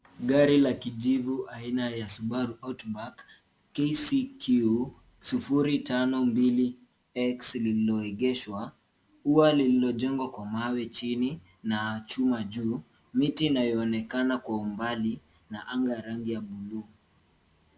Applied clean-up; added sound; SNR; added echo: none; none; none; none.